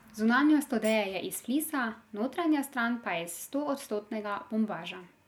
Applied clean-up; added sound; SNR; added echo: none; Tambourine; 19 dB; none.